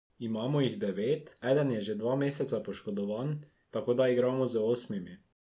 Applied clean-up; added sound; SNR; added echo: none; none; none; none.